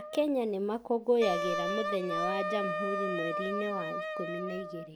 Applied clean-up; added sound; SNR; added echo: none; Wind instrument, woodwind instrument; 2 dB; none.